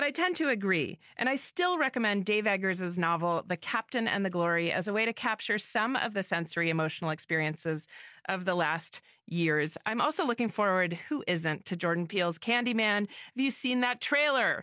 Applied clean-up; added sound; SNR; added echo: none; none; none; none.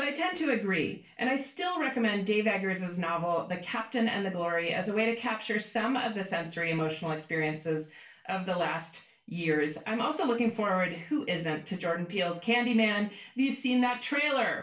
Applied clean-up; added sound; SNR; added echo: none; none; none; reverberation time 0.3 s.